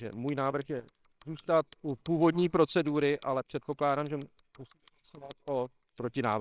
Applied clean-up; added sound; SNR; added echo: neural separator model SepFormer WHAMR!.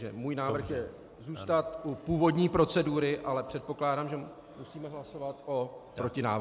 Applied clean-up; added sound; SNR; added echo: none; none; none; none.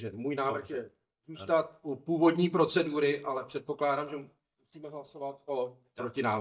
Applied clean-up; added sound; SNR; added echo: neural mask model DeepFilterNet 3.